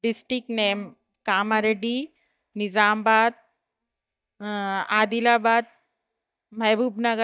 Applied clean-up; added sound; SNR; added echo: neural mask model DeepFilterNet 3.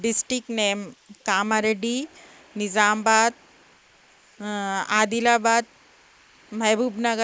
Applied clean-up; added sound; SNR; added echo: neural mask model Resemble Enhance denoiser.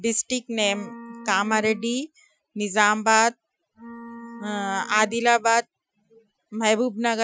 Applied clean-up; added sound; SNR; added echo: classical method Wiener filter.